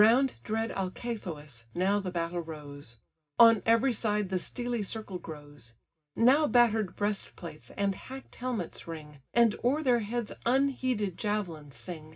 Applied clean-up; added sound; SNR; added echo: none; none; none; reverberation time 0.4 s.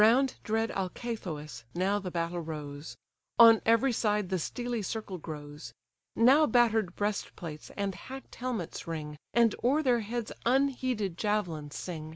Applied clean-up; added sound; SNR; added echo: none; none; none; none.